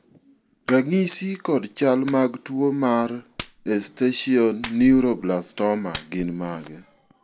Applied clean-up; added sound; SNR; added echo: none; Clapping; 20 dB; none.